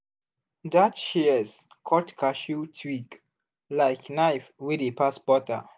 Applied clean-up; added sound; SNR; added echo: none; none; none; none.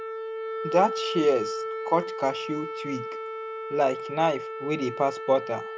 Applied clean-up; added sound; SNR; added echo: none; Wind instrument, woodwind instrument; 6 dB; none.